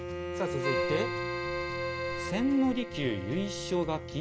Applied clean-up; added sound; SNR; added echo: none; Keyboard (musical) + Bowed string instrument; 2 dB; none.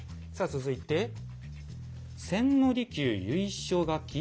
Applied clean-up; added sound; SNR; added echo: none; none; none; none.